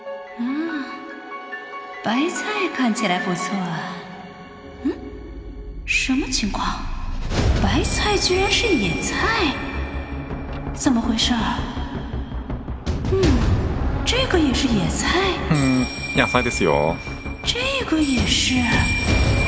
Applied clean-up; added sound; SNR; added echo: none; none; none; none.